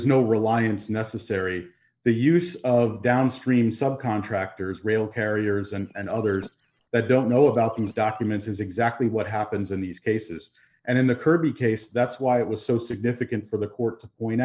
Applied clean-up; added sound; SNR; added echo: neural separator model SepFormer DNS4.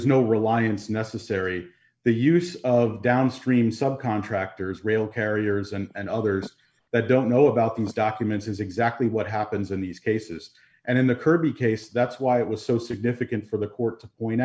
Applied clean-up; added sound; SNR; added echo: neural mask model Resemble Enhance denoiser.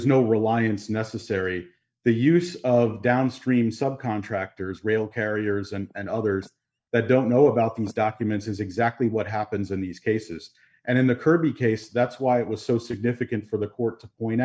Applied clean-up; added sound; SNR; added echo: neural mask model DeepFilterNet 3.